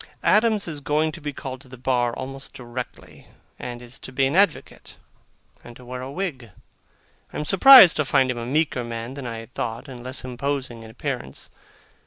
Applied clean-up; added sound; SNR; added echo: none; none; none; none.